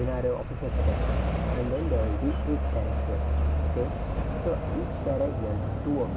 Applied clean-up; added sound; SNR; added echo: none; Alarm / Truck; -4 dB; none.